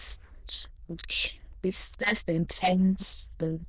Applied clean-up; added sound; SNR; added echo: neural diffusion model UNIVERSE++.